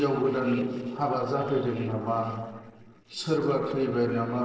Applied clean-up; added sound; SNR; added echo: neural separator model SepFormer DNS4.